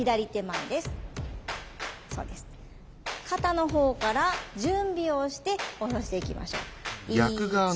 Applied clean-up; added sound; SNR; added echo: none; none; none; none.